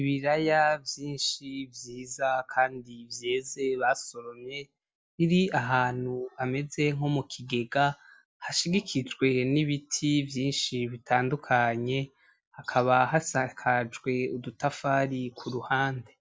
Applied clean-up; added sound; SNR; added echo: none; none; none; none.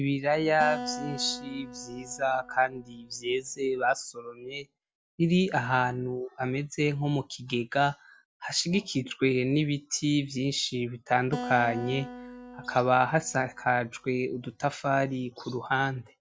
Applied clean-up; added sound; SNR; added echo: none; Acoustic guitar; 13 dB; none.